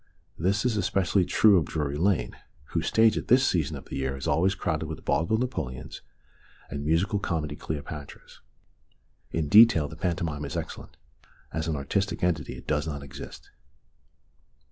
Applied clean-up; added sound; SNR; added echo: none; none; none; none.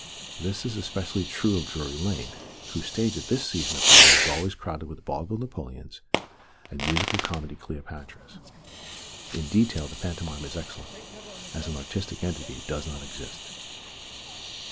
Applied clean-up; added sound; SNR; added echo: none; Fireworks; -3 dB; none.